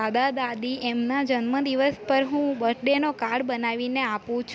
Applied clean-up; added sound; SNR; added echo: none; none; none; none.